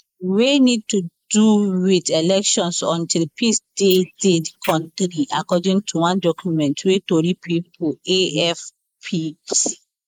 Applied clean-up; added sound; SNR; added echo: neural mask model Resemble Enhance denoiser.